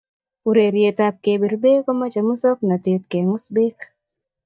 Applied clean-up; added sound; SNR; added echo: neural mask model DeepFilterNet 3.